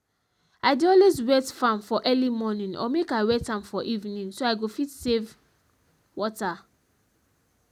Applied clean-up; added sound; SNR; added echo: none; none; none; none.